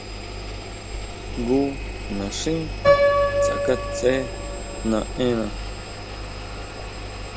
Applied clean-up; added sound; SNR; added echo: none; Piano + Engine; -2 dB; none.